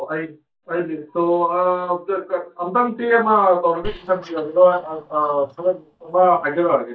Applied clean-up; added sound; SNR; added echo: neural mask model DeepFilterNet 3.